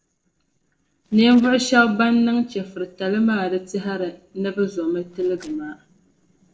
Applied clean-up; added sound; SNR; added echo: neural separator model SepFormer DNS4.